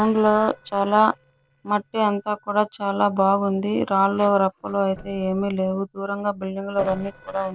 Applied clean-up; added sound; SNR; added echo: neural separator model SepFormer DNS4.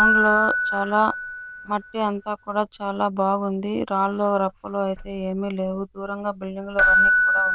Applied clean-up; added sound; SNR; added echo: neural diffusion model UNIVERSE++.